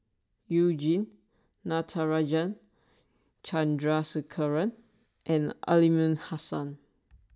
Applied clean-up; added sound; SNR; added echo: none; none; none; none.